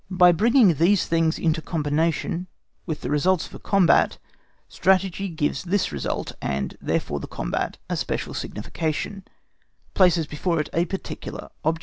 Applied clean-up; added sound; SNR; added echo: none; none; none; none.